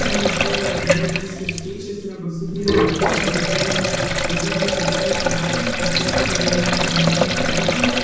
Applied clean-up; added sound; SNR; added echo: none; Sink (filling or washing); -5 dB; reverberation time 1.1 s.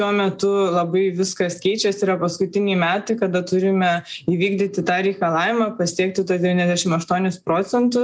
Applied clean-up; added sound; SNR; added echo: none; none; none; none.